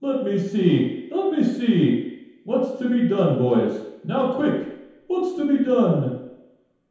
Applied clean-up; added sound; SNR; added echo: none; none; none; reverberation time 0.9 s.